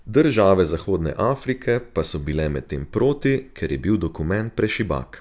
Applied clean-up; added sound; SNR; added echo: none; none; none; none.